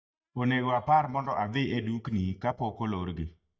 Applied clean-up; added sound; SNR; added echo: neural mask model DeepFilterNet 3.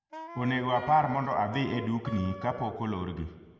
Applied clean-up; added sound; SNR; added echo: none; Wind instrument, woodwind instrument; 14 dB; reverberation time 1.6 s.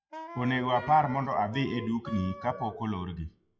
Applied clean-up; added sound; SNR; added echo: classical method WPE with log-MMSE.